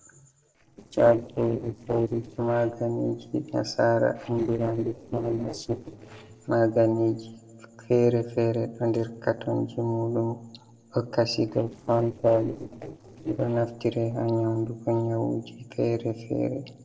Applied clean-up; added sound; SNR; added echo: neural separator model SepFormer DNS4.